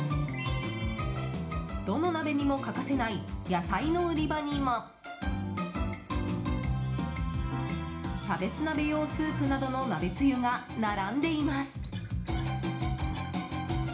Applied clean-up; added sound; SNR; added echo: none; Acoustic guitar; 14 dB; reverberation time 0.4 s.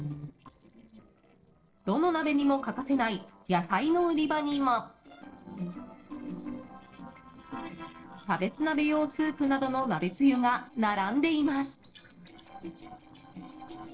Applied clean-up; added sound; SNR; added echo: neural separator model SepFormer DNS4.